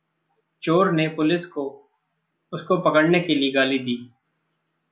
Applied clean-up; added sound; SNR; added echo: none; none; none; none.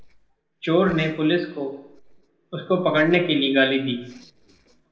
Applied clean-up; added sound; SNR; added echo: neural separator model SepFormer DNS4.